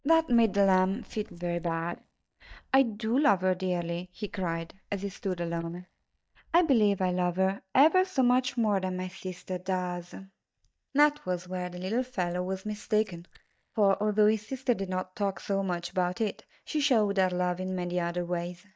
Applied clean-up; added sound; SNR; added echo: neural mask model DeepFilterNet 3.